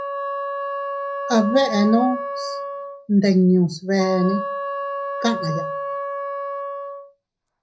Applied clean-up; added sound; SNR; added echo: none; Wind instrument, woodwind instrument; 6 dB; reverberation time 0.5 s.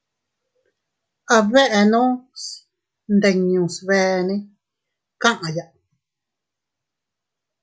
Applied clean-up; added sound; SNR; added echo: none; none; none; none.